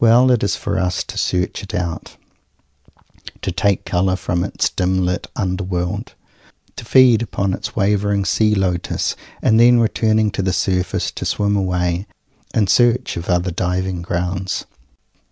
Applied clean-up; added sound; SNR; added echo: none; none; none; none.